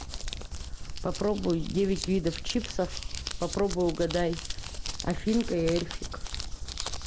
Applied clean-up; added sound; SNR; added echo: none; Crumpling, crinkling; 4 dB; none.